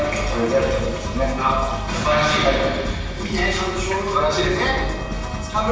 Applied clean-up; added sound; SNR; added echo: none; Wind instrument, woodwind instrument; 19 dB; reverberation time 1.0 s.